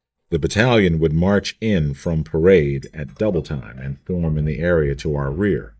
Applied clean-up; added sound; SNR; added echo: neural mask model DeepFilterNet 3.